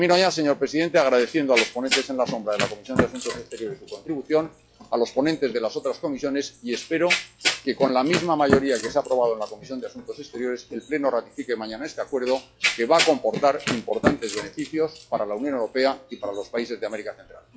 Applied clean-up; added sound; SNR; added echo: classical method log-MMSE.